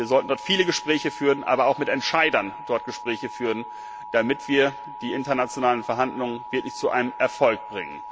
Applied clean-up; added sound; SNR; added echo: none; Alarm; 13 dB; none.